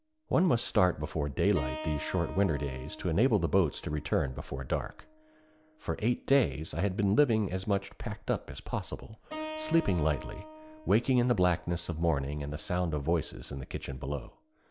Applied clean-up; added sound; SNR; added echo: none; Keyboard (musical); 17 dB; none.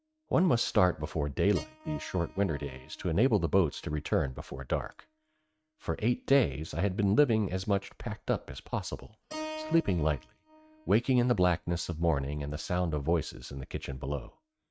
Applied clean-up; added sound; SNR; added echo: neural mask model RNNoise.